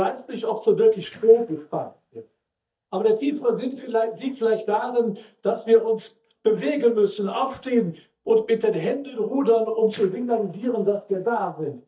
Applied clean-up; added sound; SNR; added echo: neural mask model DeepFilterNet 3.